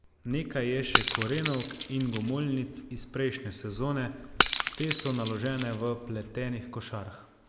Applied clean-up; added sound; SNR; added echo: none; Shatter / Crushing; -1 dB; none.